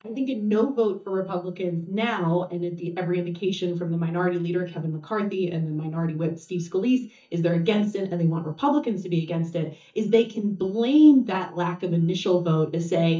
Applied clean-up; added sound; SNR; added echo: neural mask model DeepFilterNet 3.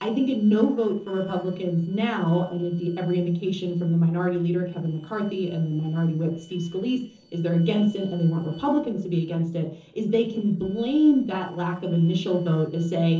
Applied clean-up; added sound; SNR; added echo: neural separator model SepFormer DNS4.